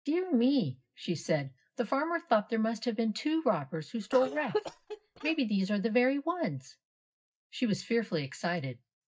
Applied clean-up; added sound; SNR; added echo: neural mask model DeepFilterNet 3.